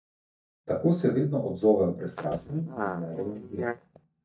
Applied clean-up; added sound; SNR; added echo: neural mask model DeepFilterNet 3.